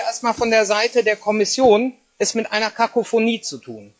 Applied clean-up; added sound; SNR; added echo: classical method log-MMSE.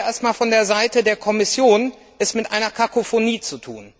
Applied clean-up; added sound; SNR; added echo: none; none; none; none.